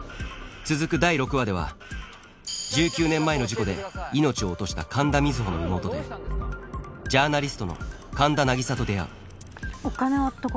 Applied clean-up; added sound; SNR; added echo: none; none; none; none.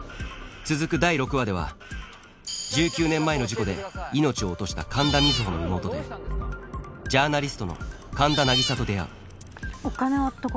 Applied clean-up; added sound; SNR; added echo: none; Cat; 2 dB; none.